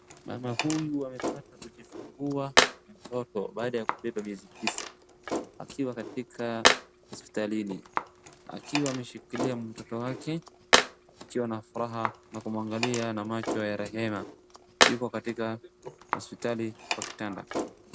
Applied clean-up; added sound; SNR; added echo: none; Tools; -2 dB; none.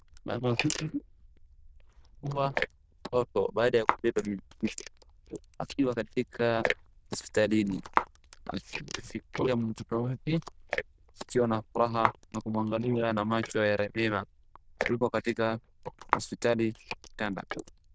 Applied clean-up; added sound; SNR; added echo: neural diffusion model UNIVERSE++.